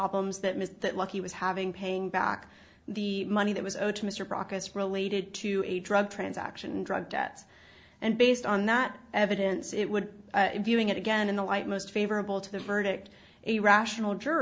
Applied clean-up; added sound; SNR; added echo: none; none; none; none.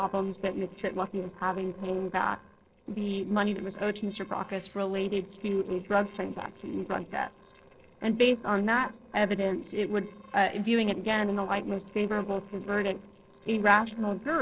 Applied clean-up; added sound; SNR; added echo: neural separator model SepFormer DNS4.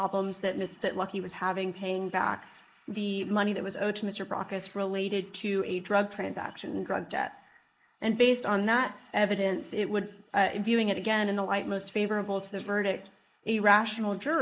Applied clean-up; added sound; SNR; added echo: neural mask model Resemble Enhance denoiser.